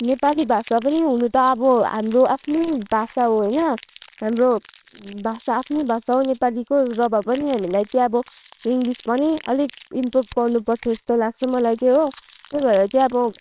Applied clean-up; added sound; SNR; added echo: neural separator model SepFormer WHAMR!.